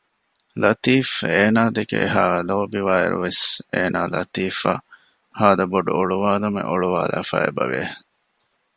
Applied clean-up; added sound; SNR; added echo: none; none; none; none.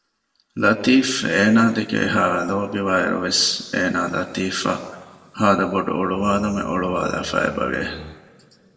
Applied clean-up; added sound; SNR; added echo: neural separator model SepFormer DNS4.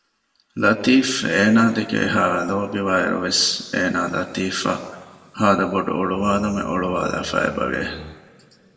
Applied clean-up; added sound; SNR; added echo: none; Bowed string instrument; 19 dB; reverberation time 1.4 s.